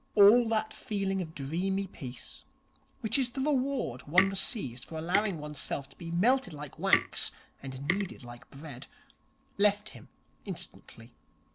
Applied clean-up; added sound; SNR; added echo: none; Tick; 5 dB; none.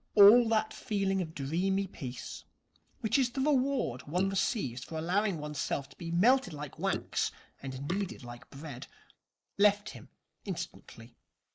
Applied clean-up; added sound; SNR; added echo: neural mask model Resemble Enhance denoiser.